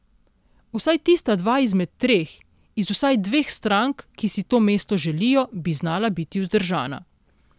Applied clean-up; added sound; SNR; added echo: none; none; none; none.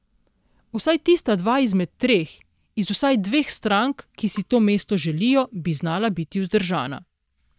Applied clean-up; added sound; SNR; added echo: neural mask model DeepFilterNet 3.